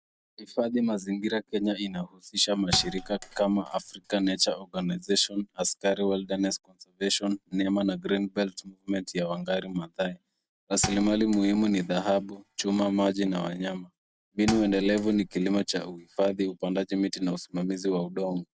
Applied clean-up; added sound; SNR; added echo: none; Thump, thud; 14 dB; none.